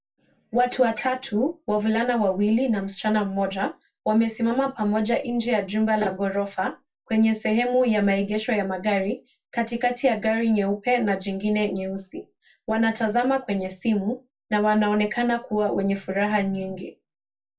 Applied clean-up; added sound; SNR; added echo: none; none; none; reverberation time 0.2 s.